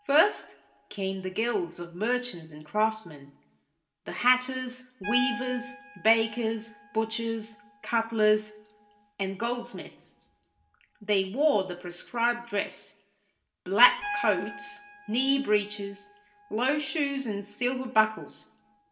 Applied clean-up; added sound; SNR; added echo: none; Piano; 16 dB; reverberation time 0.7 s.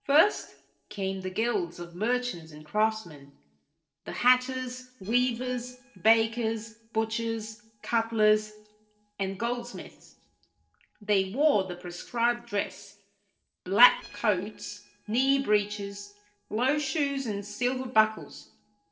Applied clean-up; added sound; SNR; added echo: neural separator model SepFormer DNS4.